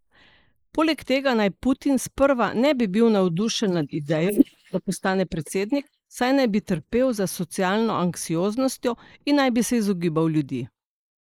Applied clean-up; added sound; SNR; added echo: neural mask model Resemble Enhance denoiser.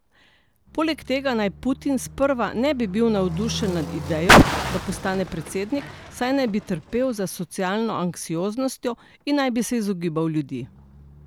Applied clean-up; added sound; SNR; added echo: none; Car; 2 dB; none.